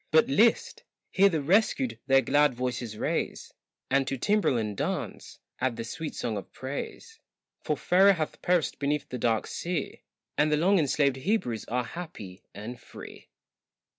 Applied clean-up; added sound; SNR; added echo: none; none; none; none.